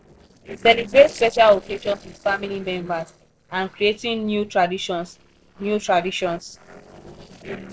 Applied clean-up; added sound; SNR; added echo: neural separator model SepFormer DNS4.